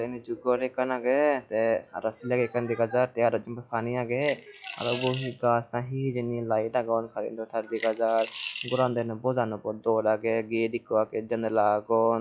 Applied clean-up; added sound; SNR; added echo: classical method log-MMSE.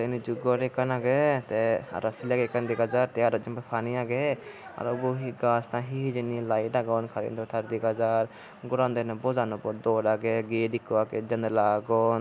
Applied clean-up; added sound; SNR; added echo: none; none; none; none.